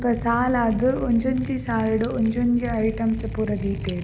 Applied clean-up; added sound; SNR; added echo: none; Liquid; 9 dB; none.